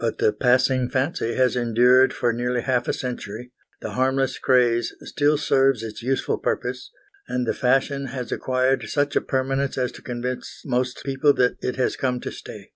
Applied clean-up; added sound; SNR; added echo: none; none; none; none.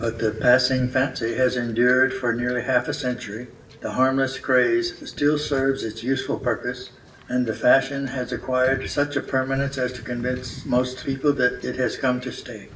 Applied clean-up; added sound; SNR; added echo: none; Wind / Ocean / Boat, Water vehicle; 18 dB; reverberation time 0.6 s.